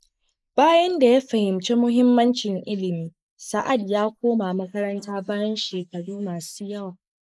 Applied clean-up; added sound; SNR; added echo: neural mask model Resemble Enhance denoiser.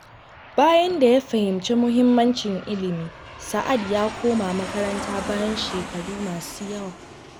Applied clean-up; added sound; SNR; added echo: none; Aircraft; 13 dB; none.